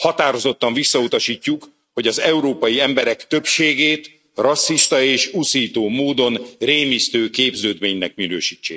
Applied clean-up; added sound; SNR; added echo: neural mask model RNNoise.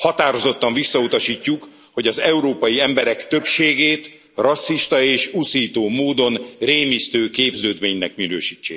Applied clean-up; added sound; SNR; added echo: none; Tambourine; 3 dB; none.